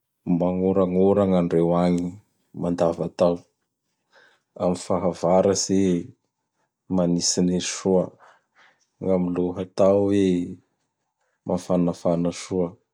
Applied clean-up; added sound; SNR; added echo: none; none; none; none.